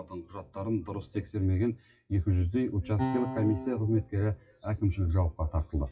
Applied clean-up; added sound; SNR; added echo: classical method WPE with log-MMSE.